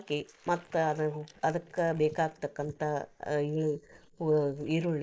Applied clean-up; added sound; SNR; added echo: neural mask model Resemble Enhance denoiser.